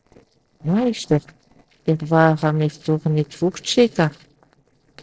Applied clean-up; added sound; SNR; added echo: neural separator model SepFormer DNS4.